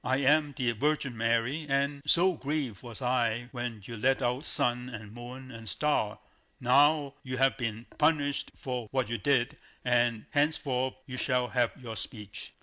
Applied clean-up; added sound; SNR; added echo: none; none; none; none.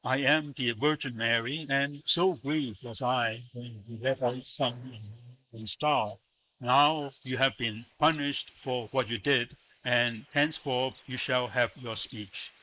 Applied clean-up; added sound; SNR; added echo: neural mask model Resemble Enhance denoiser.